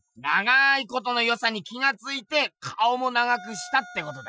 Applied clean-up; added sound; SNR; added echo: classical method Wiener filter.